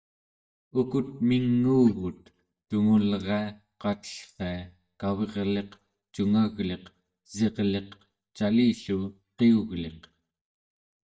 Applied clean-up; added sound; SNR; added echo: neural mask model DeepFilterNet 3.